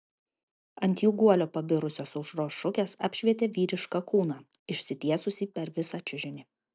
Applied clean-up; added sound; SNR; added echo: none; none; none; none.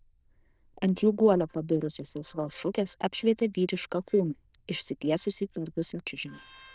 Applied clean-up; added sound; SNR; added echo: neural diffusion model UNIVERSE++.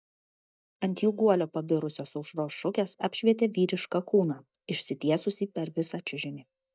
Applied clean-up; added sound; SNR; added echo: neural mask model DeepFilterNet 3.